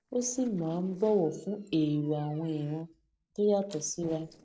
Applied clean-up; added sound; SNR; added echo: neural separator model SepFormer DNS4.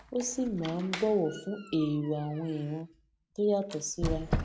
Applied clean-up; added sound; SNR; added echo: none; Squeak; 7 dB; none.